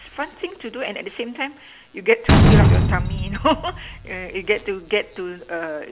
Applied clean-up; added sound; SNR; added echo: none; Slam; -4 dB; none.